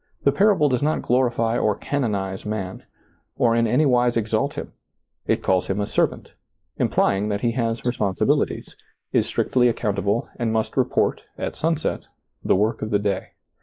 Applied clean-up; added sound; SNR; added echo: neural mask model Resemble Enhance denoiser.